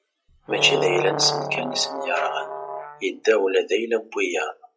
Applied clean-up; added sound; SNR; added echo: classical method log-MMSE.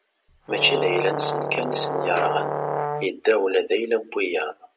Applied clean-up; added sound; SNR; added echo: none; Brass instrument; 3 dB; none.